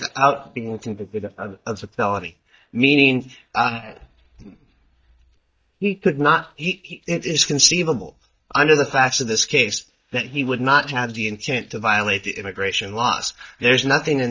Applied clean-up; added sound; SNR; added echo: neural mask model DeepFilterNet 3.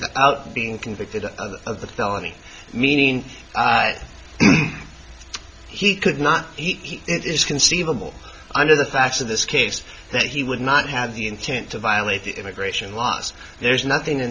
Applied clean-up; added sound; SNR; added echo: none; none; none; none.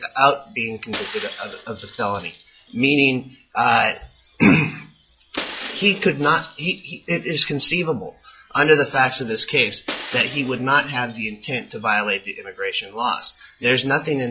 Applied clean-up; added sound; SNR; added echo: classical method log-MMSE.